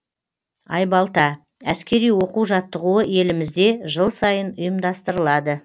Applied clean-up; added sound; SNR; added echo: none; none; none; none.